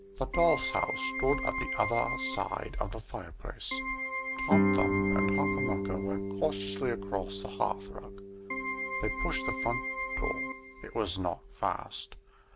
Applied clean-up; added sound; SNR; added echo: none; Guitar + Keyboard (musical); 0 dB; none.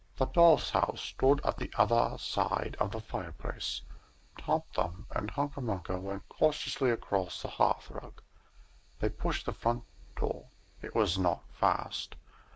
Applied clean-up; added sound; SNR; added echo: neural mask model Resemble Enhance denoiser.